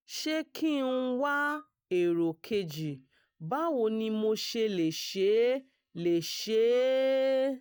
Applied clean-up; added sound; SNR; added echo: neural mask model DeepFilterNet 3.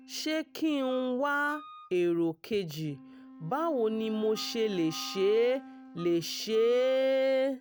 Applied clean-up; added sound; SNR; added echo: none; Wind instrument, woodwind instrument + Wind instrument, woodwind instrument; 19 dB; none.